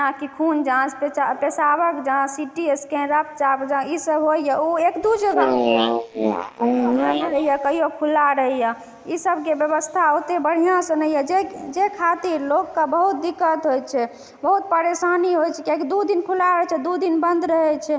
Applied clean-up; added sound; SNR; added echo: neural mask model Resemble Enhance denoiser.